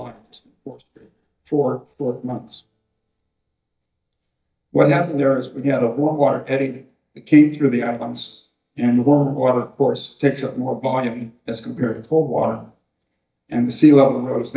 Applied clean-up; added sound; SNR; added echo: neural mask model DeepFilterNet 3.